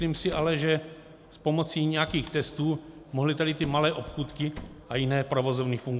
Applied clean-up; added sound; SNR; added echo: none; Slam; 18 dB; none.